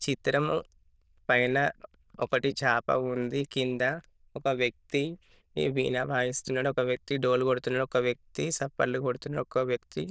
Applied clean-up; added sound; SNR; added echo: neural diffusion model UNIVERSE++.